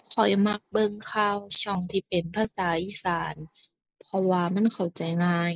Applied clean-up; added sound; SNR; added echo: neural mask model Resemble Enhance denoiser.